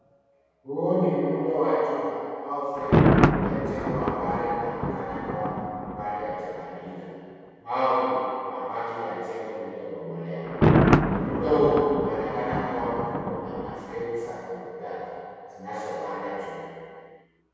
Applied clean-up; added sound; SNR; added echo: none; Thunder; -1 dB; reverberation time 2.2 s.